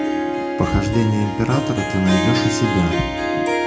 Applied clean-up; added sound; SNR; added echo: none; Harp; 2 dB; reverberation time 0.3 s.